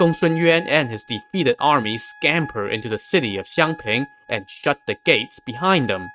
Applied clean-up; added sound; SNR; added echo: neural mask model RNNoise.